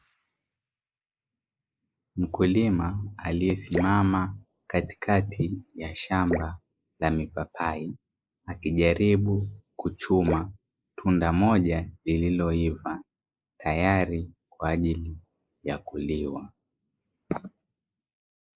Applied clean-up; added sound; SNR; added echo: neural mask model Resemble Enhance denoiser.